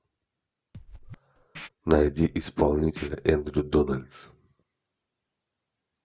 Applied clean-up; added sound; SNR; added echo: none; Scratching (performance technique); 19 dB; none.